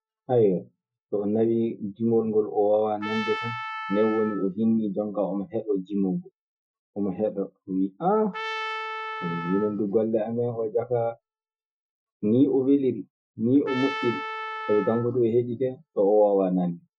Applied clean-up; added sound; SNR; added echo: classical method Wiener filter.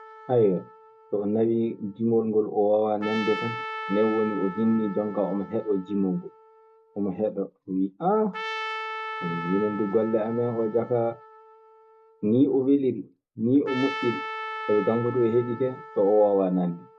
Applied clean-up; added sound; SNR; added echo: none; Trumpet; 12 dB; none.